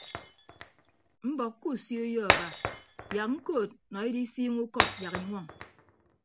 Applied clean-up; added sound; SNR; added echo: none; Shatter; 0 dB; none.